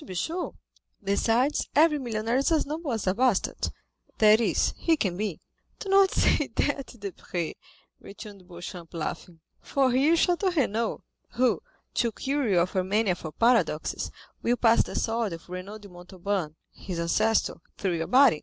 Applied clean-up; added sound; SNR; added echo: none; none; none; none.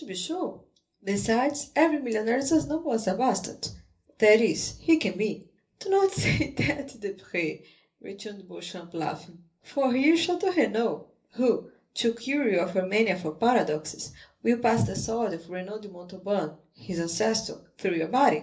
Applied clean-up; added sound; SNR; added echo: none; none; none; reverberation time 0.3 s.